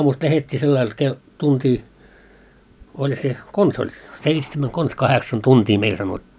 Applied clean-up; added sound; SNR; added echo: none; none; none; none.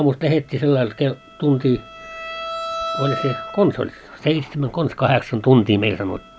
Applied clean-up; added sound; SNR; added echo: none; Bowed string instrument; 13 dB; none.